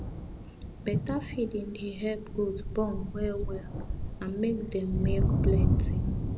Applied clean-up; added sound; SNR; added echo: none; Thunder; -3 dB; none.